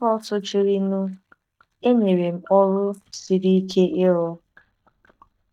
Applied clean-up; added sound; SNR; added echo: neural mask model DeepFilterNet 3.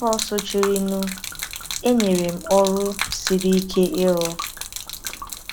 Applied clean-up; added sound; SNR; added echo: none; Gurgling / Liquid; 9 dB; none.